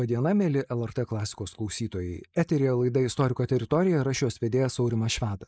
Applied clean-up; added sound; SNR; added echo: neural mask model Resemble Enhance denoiser.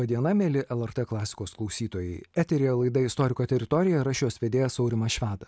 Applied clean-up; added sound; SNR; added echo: none; none; none; none.